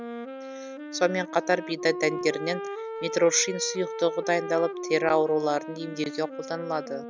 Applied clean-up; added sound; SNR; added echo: none; Wind instrument, woodwind instrument; 8 dB; none.